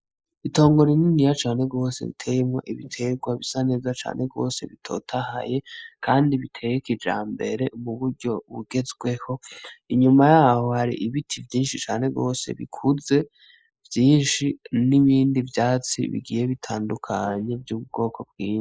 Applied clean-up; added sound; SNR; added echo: neural mask model Resemble Enhance denoiser.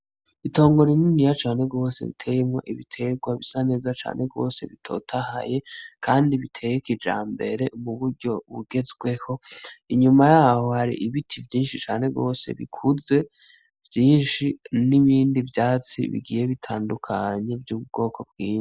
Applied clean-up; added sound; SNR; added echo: none; none; none; none.